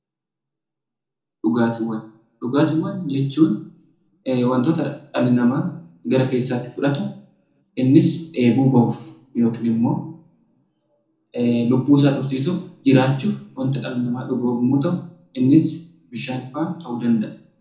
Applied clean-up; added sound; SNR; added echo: none; none; none; reverberation time 0.6 s.